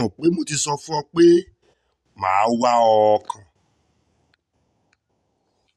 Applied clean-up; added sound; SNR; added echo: none; none; none; none.